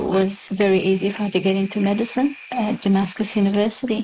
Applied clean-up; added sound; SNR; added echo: neural mask model Resemble Enhance denoiser.